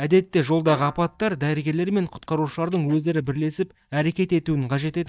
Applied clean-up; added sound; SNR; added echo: neural mask model DeepFilterNet 3.